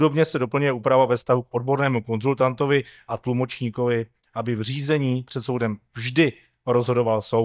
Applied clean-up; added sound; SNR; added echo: neural mask model DeepFilterNet 3.